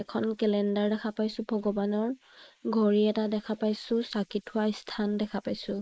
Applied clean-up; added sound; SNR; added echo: neural mask model Resemble Enhance denoiser.